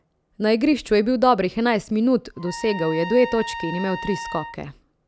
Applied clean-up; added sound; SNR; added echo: none; Trumpet; 13 dB; none.